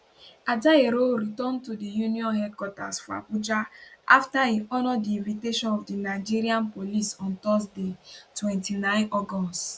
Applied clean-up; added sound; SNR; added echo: none; none; none; none.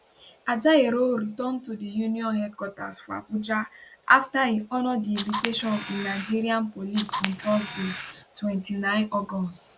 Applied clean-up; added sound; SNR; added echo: none; Camera; 6 dB; none.